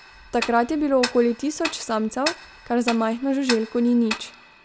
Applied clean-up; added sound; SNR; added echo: none; Tick-tock; 11 dB; none.